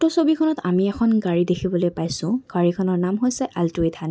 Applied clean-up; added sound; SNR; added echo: none; none; none; none.